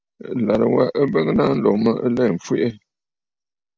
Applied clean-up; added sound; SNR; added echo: none; none; none; none.